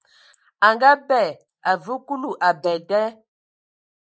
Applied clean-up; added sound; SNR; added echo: neural mask model Resemble Enhance denoiser.